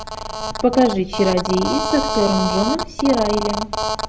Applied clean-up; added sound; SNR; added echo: none; Telephone; 4 dB; none.